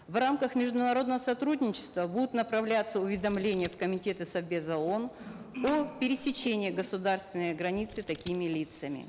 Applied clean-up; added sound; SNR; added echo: none; Scissors + Tap; 20 dB; none.